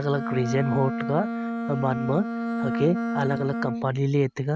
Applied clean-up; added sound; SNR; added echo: neural mask model RNNoise.